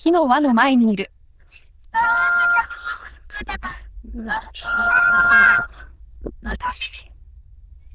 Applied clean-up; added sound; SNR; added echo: neural diffusion model UNIVERSE++.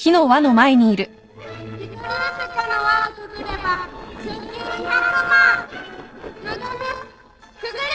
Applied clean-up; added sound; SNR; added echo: neural separator model SepFormer DNS4.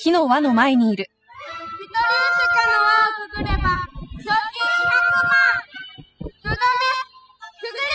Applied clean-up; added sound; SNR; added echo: classical method spectral subtraction.